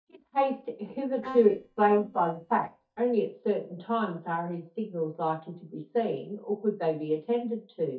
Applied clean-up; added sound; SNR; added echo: neural mask model DeepFilterNet 3.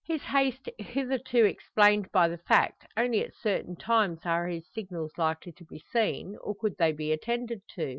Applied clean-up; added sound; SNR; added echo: none; none; none; none.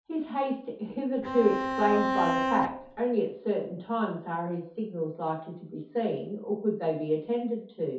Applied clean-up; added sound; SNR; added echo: none; Bowed string instrument; 0 dB; reverberation time 0.5 s.